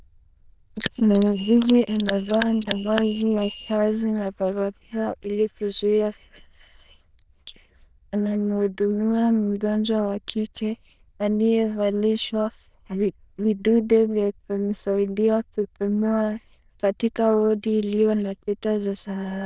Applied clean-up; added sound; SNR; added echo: neural diffusion model UNIVERSE++.